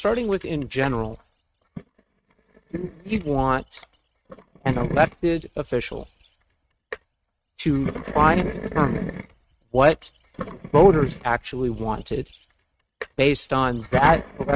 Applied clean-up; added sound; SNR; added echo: neural mask model RNNoise.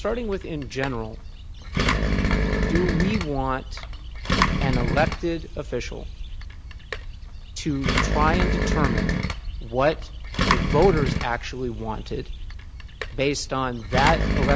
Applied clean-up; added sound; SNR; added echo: none; Engine; -2 dB; none.